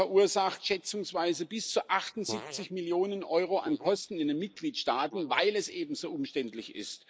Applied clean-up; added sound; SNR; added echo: neural mask model Resemble Enhance denoiser.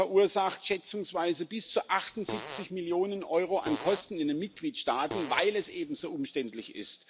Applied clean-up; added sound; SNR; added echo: none; Fart; 12 dB; none.